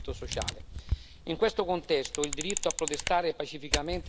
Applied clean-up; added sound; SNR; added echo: none; Camera; 4 dB; none.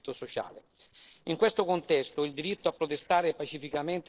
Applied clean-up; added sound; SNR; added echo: neural separator model SepFormer DNS4.